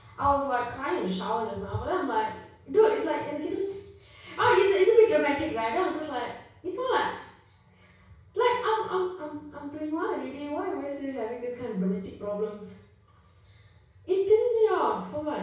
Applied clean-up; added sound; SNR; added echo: none; none; none; reverberation time 0.6 s.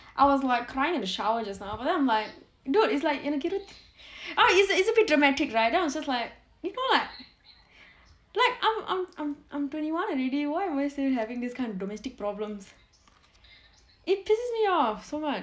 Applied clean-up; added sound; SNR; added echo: none; none; none; none.